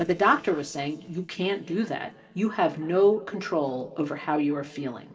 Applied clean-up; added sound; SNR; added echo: neural separator model SepFormer DNS4.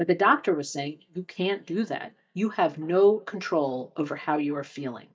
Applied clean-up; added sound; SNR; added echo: neural mask model DeepFilterNet 3.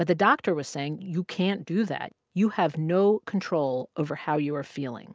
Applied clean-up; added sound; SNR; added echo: none; none; none; none.